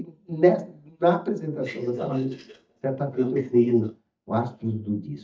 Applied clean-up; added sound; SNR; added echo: neural mask model DeepFilterNet 3.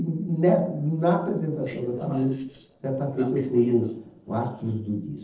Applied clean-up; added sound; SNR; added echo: neural separator model SepFormer DNS4.